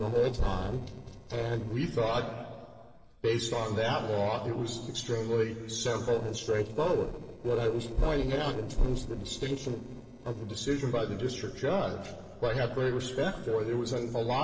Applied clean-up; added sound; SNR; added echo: neural separator model SepFormer DNS4.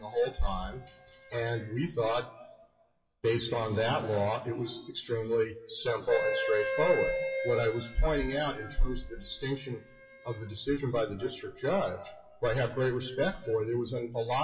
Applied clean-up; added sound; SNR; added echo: classical method WPE with log-MMSE.